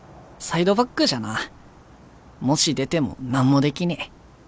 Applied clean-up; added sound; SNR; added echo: none; none; none; none.